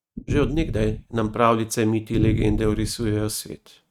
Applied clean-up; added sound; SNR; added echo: neural mask model RNNoise.